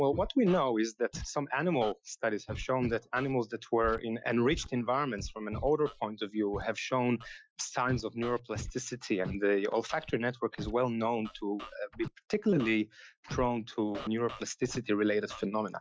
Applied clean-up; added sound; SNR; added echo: classical method Wiener filter.